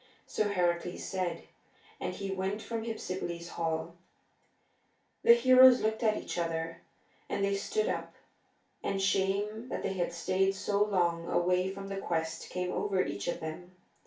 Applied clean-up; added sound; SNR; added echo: none; none; none; reverberation time 0.2 s.